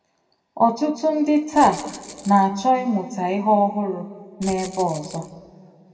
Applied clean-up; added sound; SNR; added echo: none; Rattle (instrument); 18 dB; reverberation time 1.6 s.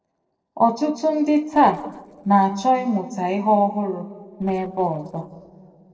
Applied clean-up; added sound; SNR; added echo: neural separator model SepFormer DNS4.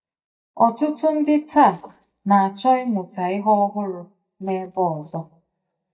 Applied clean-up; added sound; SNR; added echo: neural mask model DeepFilterNet 3.